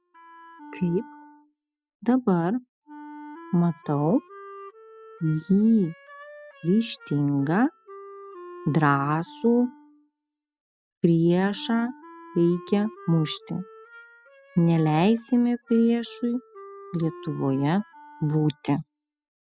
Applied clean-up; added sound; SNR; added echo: classical method spectral subtraction.